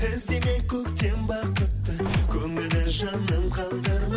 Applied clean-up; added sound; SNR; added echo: none; Slam / Wood; 16 dB; none.